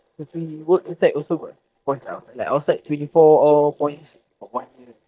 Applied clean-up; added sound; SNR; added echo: neural mask model DeepFilterNet 3.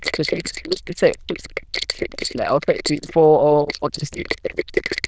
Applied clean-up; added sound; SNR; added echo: neural diffusion model UNIVERSE++.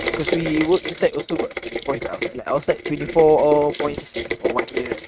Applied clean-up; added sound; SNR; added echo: neural mask model RNNoise.